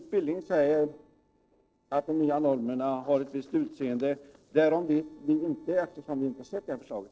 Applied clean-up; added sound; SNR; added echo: neural separator model SepFormer DNS4.